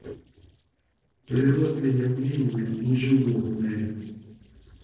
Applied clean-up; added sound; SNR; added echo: neural separator model SepFormer DNS4.